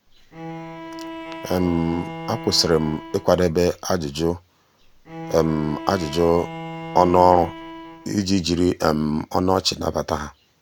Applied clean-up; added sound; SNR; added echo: none; Bowed string instrument; 13 dB; none.